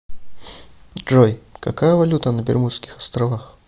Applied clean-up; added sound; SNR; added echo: none; none; none; none.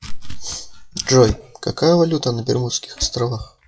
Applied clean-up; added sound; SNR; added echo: classical method WPE with log-MMSE.